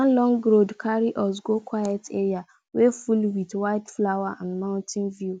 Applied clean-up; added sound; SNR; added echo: none; none; none; none.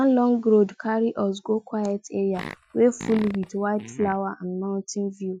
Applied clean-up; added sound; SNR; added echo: classical method Wiener filter.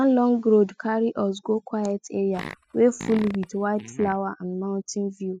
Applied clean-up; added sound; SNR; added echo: classical method spectral subtraction.